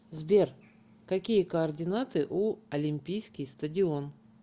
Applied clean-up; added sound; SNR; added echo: none; none; none; none.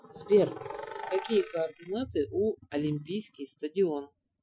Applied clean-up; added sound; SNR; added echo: classical method Wiener filter.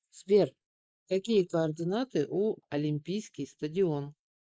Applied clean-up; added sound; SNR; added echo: neural mask model Resemble Enhance denoiser.